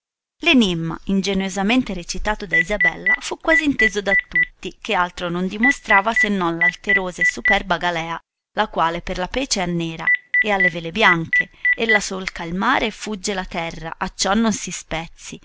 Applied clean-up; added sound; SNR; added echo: none; Telephone; -2 dB; none.